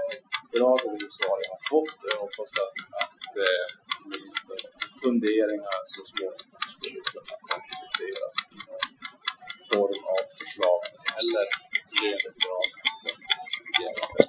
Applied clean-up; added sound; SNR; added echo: classical method Wiener filter.